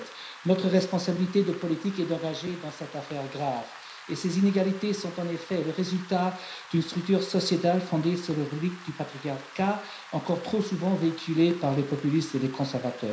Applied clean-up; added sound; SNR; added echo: none; Rain; 18 dB; reverberation time 0.5 s.